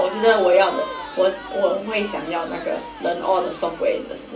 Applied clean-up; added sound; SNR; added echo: none; Crowd; 13 dB; reverberation time 0.3 s.